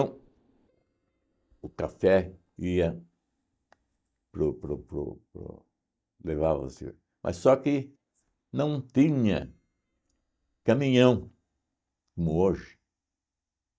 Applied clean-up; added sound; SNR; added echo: neural mask model DeepFilterNet 3.